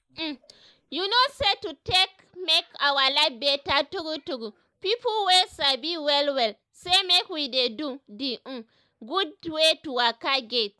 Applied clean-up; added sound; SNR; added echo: neural mask model Resemble Enhance denoiser.